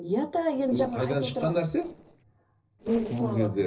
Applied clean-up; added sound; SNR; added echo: neural separator model SepFormer DNS4.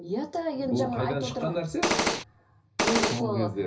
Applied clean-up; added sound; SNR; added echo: none; Gunshot, gunfire; -4 dB; reverberation time 0.4 s.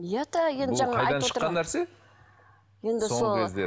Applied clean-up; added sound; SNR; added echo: none; none; none; none.